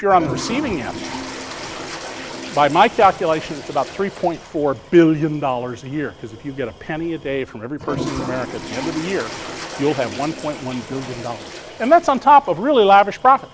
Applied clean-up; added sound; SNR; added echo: none; Toilet flush; 13 dB; none.